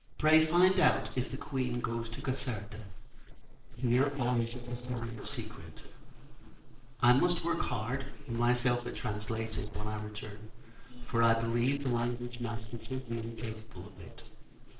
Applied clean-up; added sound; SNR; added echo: neural separator model SepFormer DNS4.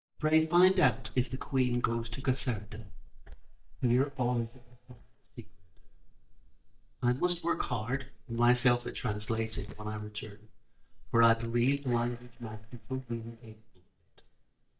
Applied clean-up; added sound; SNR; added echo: neural mask model DeepFilterNet 3.